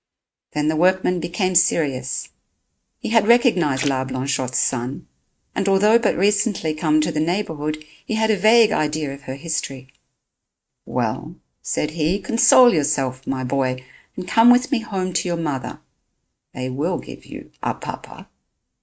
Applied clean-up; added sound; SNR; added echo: neural mask model RNNoise.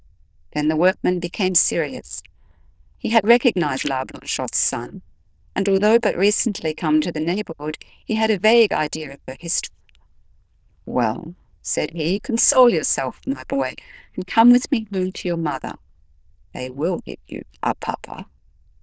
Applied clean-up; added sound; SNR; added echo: neural diffusion model UNIVERSE++.